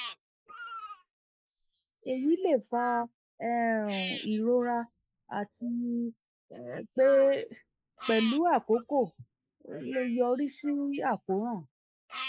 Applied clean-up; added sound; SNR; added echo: neural mask model Resemble Enhance denoiser.